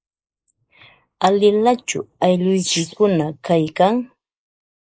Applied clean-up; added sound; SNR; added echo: neural mask model Resemble Enhance denoiser.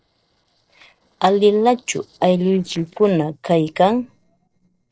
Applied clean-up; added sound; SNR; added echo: neural separator model SepFormer DNS4.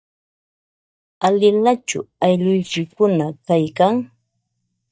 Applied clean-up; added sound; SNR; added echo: neural mask model DeepFilterNet 3.